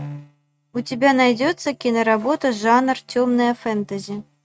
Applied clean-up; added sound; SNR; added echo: neural mask model RNNoise.